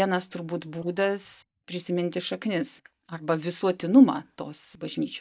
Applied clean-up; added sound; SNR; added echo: neural mask model DeepFilterNet 3.